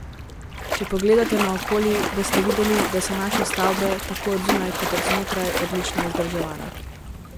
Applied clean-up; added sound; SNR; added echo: none; Splash, splatter; 2 dB; none.